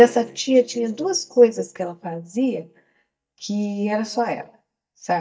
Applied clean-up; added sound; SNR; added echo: neural mask model DeepFilterNet 3.